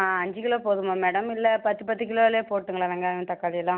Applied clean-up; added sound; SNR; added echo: none; none; none; none.